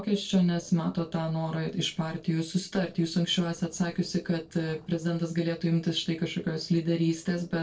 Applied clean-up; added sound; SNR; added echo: neural separator model SepFormer DNS4.